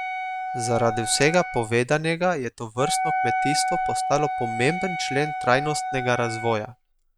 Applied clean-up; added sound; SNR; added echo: none; Wind instrument, woodwind instrument; 4 dB; none.